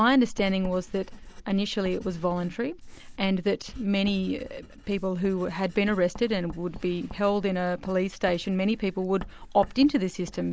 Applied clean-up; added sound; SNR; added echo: none; Writing; 15 dB; none.